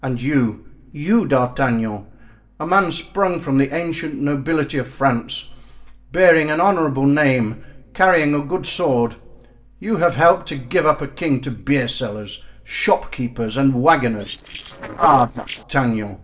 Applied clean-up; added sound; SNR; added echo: neural separator model SepFormer DNS4.